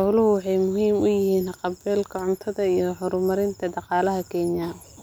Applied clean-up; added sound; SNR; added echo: none; none; none; none.